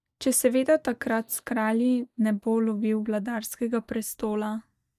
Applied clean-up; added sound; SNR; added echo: neural mask model DeepFilterNet 3.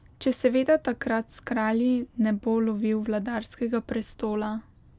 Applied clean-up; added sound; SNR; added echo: none; none; none; none.